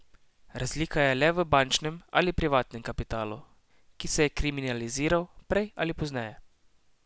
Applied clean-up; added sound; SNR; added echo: none; none; none; none.